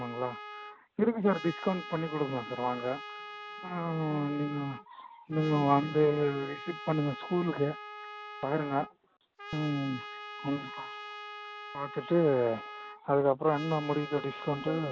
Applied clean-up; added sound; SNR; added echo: none; Trumpet; 12 dB; none.